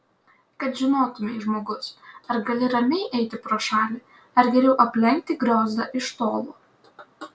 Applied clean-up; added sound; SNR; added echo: none; none; none; none.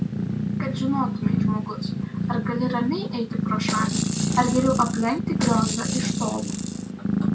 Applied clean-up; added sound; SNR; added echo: none; Purr + Rattle / Rattle (instrument); -2 dB; none.